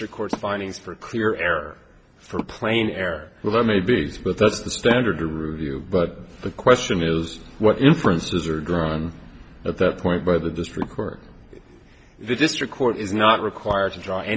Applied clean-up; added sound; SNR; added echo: none; Wood; 18 dB; none.